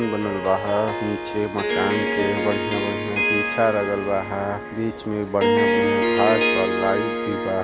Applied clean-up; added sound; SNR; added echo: none; Harp; -1 dB; none.